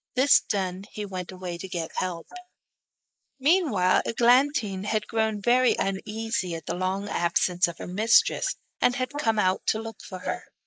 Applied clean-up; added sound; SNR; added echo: neural mask model Resemble Enhance denoiser.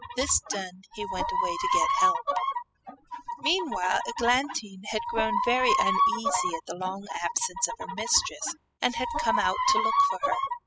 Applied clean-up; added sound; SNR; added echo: classical method spectral subtraction.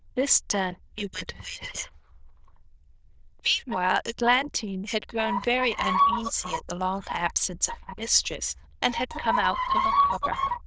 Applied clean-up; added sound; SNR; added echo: neural diffusion model UNIVERSE++.